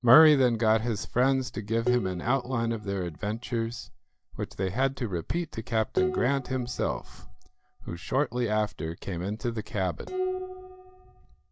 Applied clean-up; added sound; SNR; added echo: neural mask model DeepFilterNet 3.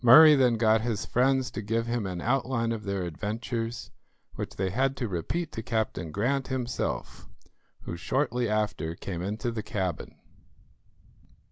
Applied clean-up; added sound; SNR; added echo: none; none; none; none.